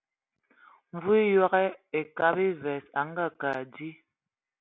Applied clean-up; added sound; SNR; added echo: none; none; none; none.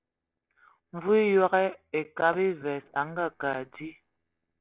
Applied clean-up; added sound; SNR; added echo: neural separator model SepFormer DNS4.